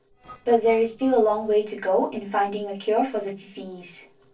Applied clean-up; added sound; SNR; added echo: neural separator model SepFormer DNS4.